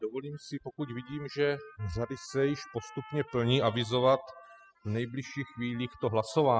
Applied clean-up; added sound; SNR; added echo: classical method spectral subtraction.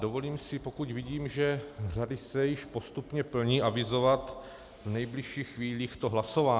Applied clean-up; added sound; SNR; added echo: none; none; none; none.